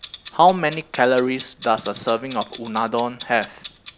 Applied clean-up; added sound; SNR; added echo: none; Clock; 15 dB; none.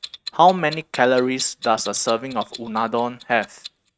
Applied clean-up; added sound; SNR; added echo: neural mask model RNNoise.